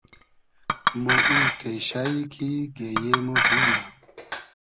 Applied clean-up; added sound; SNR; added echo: none; Chink, clink; -5 dB; none.